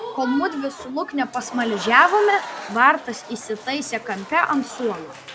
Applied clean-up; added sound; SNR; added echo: none; Applause / Crowd; 13 dB; none.